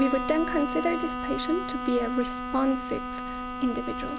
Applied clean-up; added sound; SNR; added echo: none; Bowed string instrument; 4 dB; none.